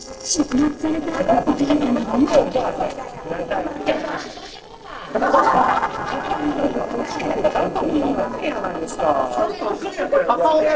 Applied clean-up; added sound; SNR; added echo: neural separator model SepFormer DNS4.